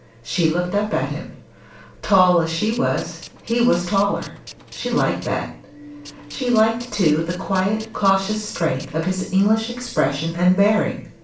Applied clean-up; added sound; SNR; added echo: none; Tools; 20 dB; reverberation time 0.4 s.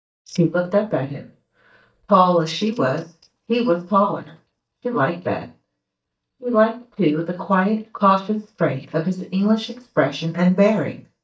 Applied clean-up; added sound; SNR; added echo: neural mask model DeepFilterNet 3.